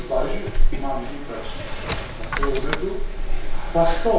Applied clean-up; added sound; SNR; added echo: none; Coin (dropping); 11 dB; none.